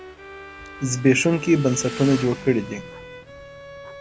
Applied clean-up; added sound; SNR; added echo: none; Bowed string instrument + Motorcycle / Engine; 13 dB; none.